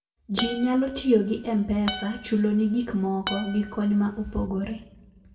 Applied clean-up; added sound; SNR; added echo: none; Acoustic guitar; 12 dB; reverberation time 0.6 s.